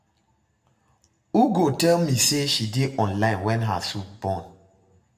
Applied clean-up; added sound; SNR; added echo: none; none; none; reverberation time 0.6 s.